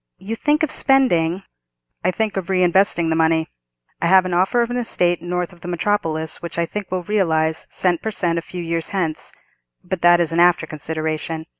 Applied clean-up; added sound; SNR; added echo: none; none; none; none.